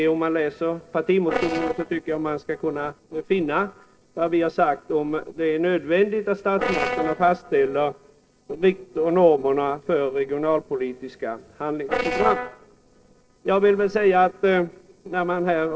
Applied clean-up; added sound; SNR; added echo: neural separator model SepFormer DNS4.